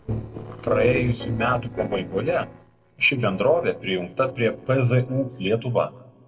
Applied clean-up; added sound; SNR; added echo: neural separator model SepFormer DNS4.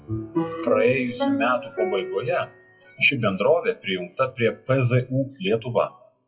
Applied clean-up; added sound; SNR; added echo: classical method WPE with log-MMSE.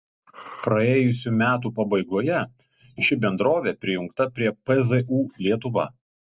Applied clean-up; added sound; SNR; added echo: none; none; none; none.